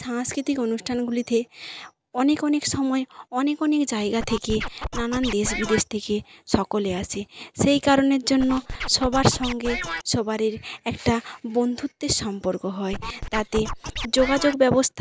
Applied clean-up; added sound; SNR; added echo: none; Scratching (performance technique); 7 dB; none.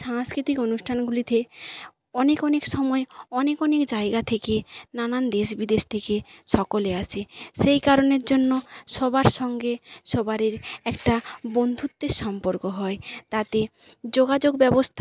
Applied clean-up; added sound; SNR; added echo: none; none; none; none.